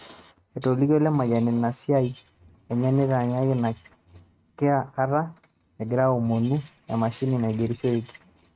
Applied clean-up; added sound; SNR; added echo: neural mask model RNNoise.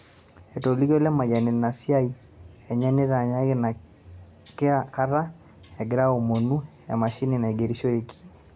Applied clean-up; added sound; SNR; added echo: none; none; none; none.